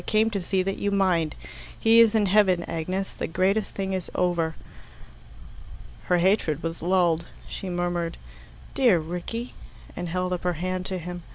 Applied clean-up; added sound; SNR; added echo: none; none; none; none.